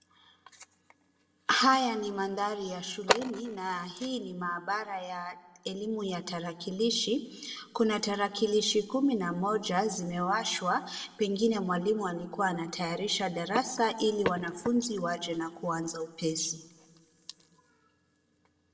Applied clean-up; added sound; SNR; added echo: none; none; none; reverberation time 1.1 s.